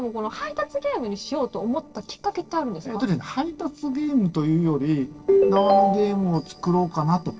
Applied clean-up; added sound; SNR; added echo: neural separator model SepFormer DNS4.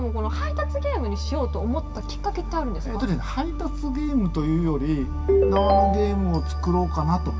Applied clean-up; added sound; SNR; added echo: none; Ringtone; -2 dB; reverberation time 2.7 s.